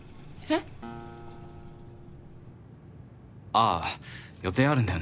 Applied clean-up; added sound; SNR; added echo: none; Acoustic guitar + Sink (filling or washing); 18 dB; none.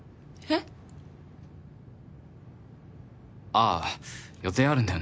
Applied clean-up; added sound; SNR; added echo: none; none; none; none.